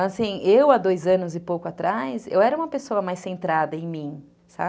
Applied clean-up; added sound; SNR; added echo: none; none; none; none.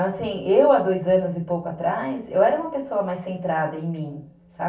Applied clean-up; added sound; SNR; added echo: none; none; none; reverberation time 0.4 s.